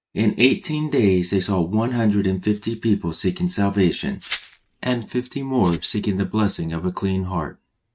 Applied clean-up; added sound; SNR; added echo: neural mask model RNNoise.